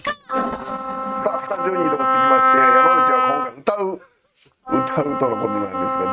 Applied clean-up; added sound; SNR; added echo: neural mask model RNNoise.